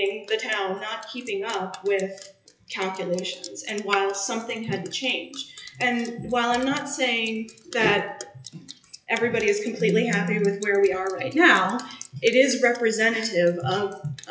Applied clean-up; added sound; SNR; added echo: classical method WPE with log-MMSE.